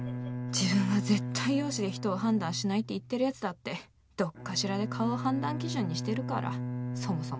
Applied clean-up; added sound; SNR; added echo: none; Bowed string instrument; 5 dB; none.